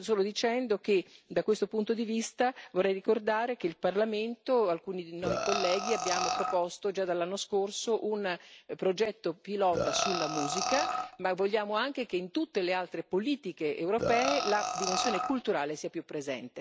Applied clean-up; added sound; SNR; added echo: none; Burping, eructation; 1 dB; none.